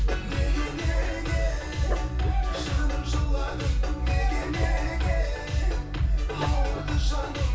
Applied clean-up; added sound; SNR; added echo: none; Dog; 20 dB; reverberation time 0.3 s.